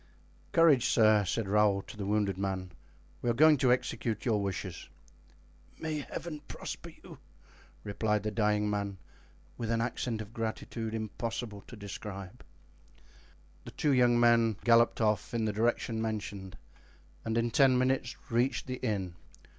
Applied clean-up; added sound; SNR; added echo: none; none; none; none.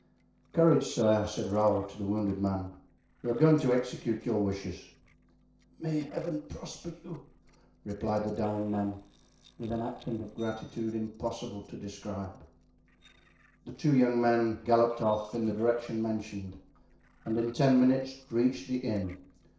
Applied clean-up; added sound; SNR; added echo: neural separator model SepFormer DNS4.